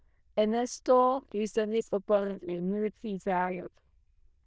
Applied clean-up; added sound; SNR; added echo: neural diffusion model UNIVERSE++.